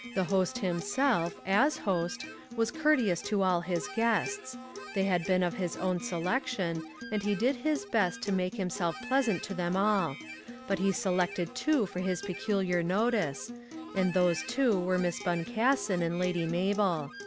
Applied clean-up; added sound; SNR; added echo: none; Acoustic guitar + Harmonica; 13 dB; none.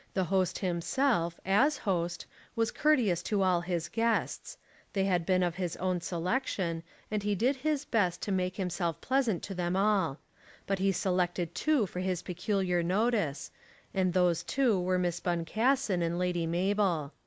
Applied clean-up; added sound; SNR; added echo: none; none; none; none.